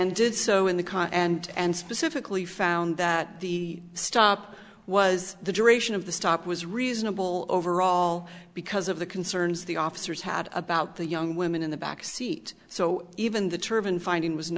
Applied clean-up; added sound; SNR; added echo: none; none; none; none.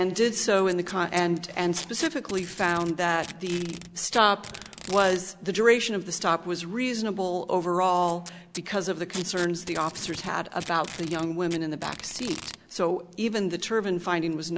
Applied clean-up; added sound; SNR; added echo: none; Packing tape, duct tape; 17 dB; none.